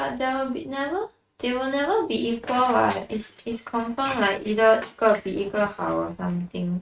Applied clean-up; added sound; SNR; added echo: neural mask model RNNoise.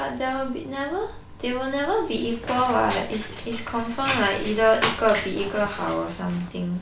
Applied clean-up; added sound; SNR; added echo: none; Thunder / Wind / Bird vocalization, bird call, bird song; 16 dB; none.